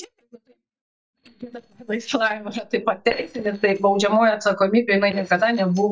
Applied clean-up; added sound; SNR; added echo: neural mask model DeepFilterNet 3.